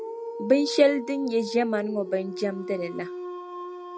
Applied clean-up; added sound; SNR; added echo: none; Dog; 9 dB; none.